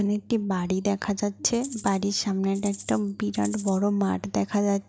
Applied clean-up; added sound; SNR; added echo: none; Rattle (instrument); 16 dB; none.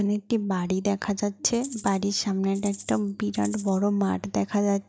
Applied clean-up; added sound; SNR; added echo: neural mask model DeepFilterNet 3.